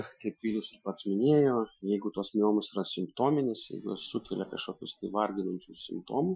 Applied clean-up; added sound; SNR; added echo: classical method Wiener filter.